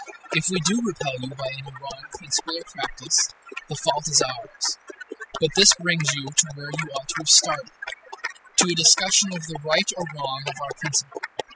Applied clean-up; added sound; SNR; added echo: classical method spectral subtraction.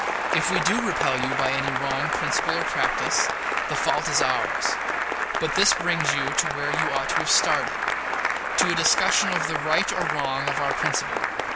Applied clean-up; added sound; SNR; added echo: none; Applause / Cheering; -2 dB; none.